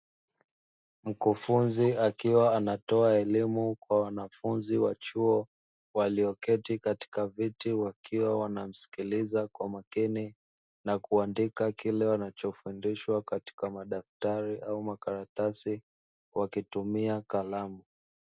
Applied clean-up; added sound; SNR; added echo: none; none; none; none.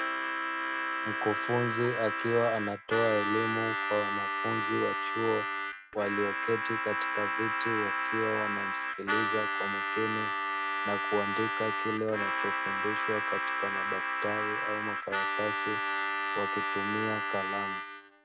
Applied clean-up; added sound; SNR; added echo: none; Harmonica; -2 dB; none.